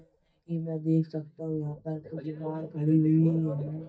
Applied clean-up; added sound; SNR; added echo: neural mask model DeepFilterNet 3.